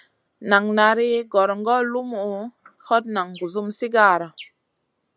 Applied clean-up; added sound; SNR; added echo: none; none; none; none.